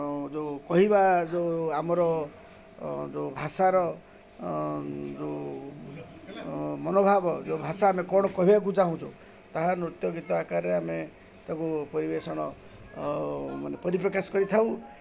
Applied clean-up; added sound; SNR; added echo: none; none; none; none.